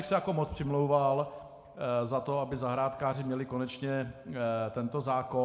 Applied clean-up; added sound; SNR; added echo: none; none; none; reverberation time 1.4 s.